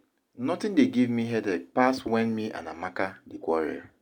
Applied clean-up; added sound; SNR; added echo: none; none; none; none.